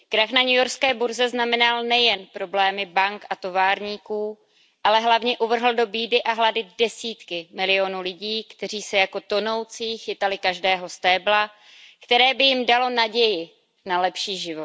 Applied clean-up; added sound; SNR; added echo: none; none; none; none.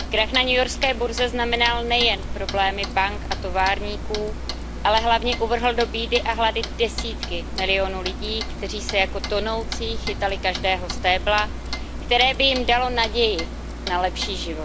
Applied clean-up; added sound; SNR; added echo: none; Clock + Walk, footsteps; 6 dB; none.